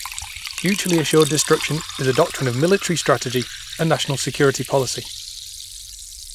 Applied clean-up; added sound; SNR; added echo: none; Liquid; 11 dB; none.